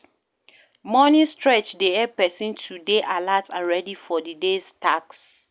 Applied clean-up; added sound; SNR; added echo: none; none; none; none.